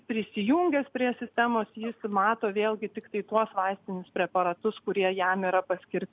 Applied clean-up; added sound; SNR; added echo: none; none; none; none.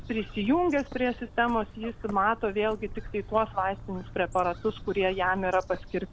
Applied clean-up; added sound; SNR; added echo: none; Bird; 14 dB; none.